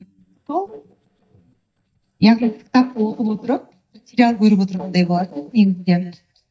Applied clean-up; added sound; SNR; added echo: neural mask model DeepFilterNet 3.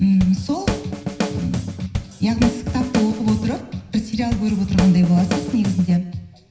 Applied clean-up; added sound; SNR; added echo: none; Drum kit; 6 dB; reverberation time 0.9 s.